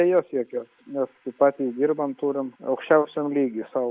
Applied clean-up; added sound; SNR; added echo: neural mask model Resemble Enhance denoiser.